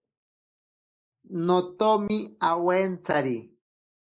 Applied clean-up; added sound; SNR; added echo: neural mask model Resemble Enhance denoiser.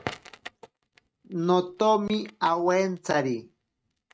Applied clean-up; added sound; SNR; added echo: neural mask model RNNoise.